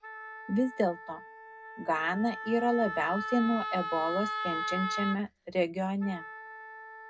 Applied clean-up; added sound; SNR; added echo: none; Wind instrument, woodwind instrument; 6 dB; reverberation time 0.2 s.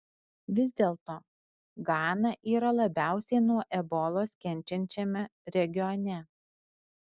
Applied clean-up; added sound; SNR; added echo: none; none; none; none.